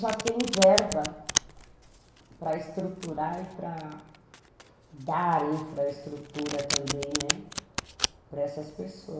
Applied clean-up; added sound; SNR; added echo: none; Domestic sounds, home sounds; 5 dB; reverberation time 0.9 s.